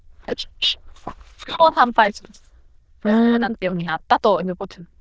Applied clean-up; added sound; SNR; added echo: neural diffusion model UNIVERSE++.